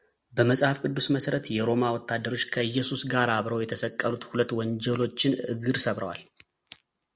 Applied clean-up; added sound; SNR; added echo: none; none; none; none.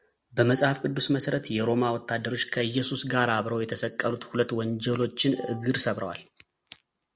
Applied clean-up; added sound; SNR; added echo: none; Wind instrument, woodwind instrument; 18 dB; none.